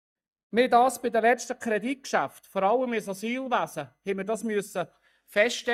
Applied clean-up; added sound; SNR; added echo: neural mask model DeepFilterNet 3.